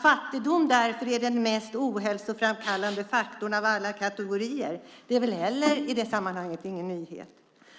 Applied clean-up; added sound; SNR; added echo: none; Bowed string instrument; 4 dB; none.